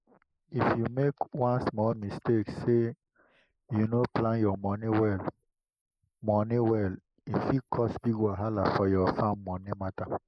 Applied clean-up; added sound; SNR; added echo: neural mask model Resemble Enhance denoiser.